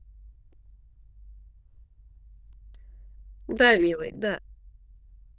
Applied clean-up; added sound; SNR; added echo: neural diffusion model UNIVERSE++.